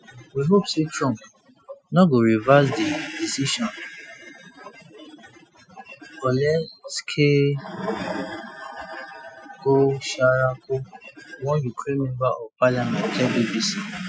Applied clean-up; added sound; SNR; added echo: classical method Wiener filter.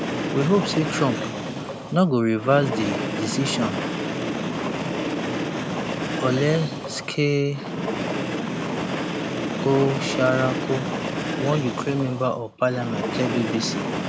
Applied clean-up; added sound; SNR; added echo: none; Train; 2 dB; none.